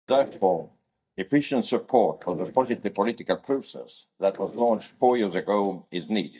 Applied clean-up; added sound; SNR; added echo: neural mask model DeepFilterNet 3.